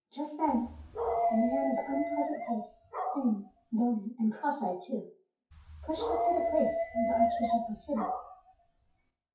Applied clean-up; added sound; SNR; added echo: classical method WPE with log-MMSE.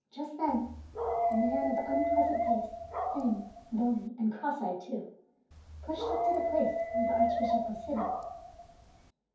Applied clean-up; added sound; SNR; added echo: none; Dog; -3 dB; reverberation time 0.6 s.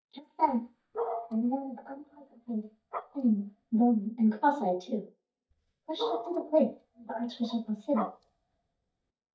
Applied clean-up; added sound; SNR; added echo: neural mask model DeepFilterNet 3.